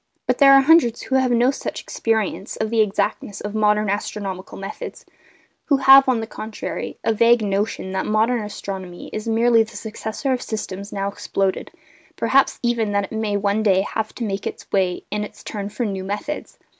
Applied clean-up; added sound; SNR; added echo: none; none; none; none.